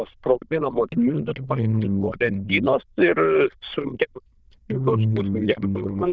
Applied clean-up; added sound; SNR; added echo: neural diffusion model UNIVERSE++.